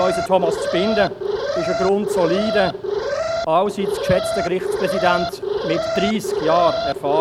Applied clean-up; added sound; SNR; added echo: none; Alarm; 2 dB; none.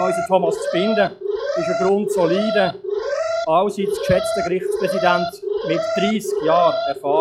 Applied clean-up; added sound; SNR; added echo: classical method log-MMSE.